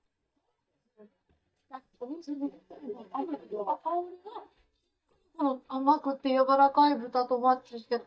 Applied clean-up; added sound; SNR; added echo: neural mask model DeepFilterNet 3.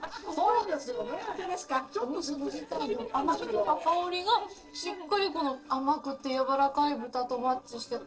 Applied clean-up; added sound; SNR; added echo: neural separator model SepFormer DNS4.